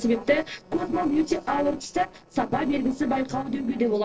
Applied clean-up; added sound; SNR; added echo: neural separator model SepFormer DNS4.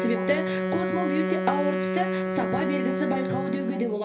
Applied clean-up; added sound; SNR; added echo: none; Wind instrument, woodwind instrument; -1 dB; reverberation time 0.3 s.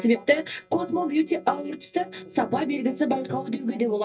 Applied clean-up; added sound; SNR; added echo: neural mask model DeepFilterNet 3.